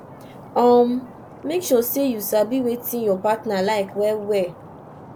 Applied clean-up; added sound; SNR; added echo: none; Stream; 19 dB; none.